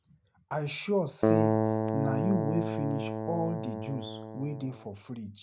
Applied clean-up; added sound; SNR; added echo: none; Keyboard (musical); -3 dB; none.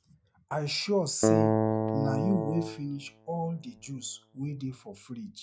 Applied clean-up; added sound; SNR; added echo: classical method log-MMSE.